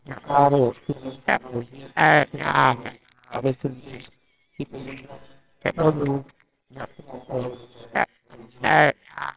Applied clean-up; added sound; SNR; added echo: neural separator model SepFormer WHAMR!.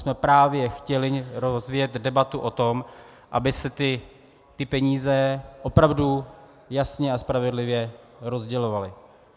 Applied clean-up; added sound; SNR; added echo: none; none; none; none.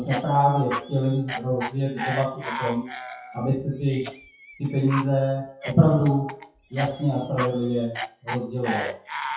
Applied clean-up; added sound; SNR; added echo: classical method WPE with log-MMSE.